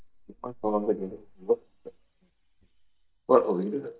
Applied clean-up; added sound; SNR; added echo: neural mask model DeepFilterNet 3.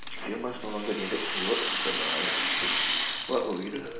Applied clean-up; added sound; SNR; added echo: none; Rattle; -2 dB; reverberation time 0.9 s.